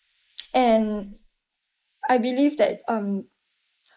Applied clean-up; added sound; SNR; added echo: neural mask model Resemble Enhance denoiser.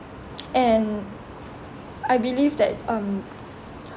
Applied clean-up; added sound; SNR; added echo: none; none; none; none.